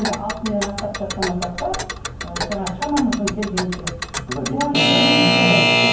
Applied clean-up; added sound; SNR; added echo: none; Alarm / Clock; -2 dB; reverberation time 0.9 s.